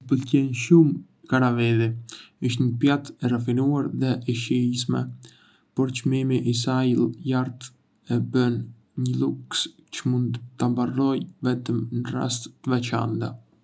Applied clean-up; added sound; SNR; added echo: none; none; none; none.